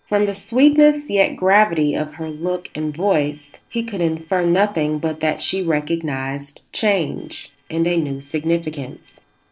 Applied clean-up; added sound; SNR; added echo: neural separator model SepFormer DNS4.